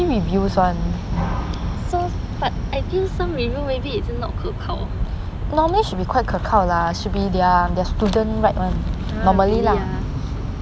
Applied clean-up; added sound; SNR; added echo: none; none; none; none.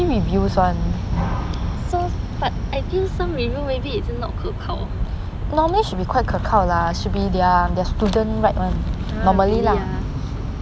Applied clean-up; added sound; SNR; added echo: none; Bass guitar; 11 dB; none.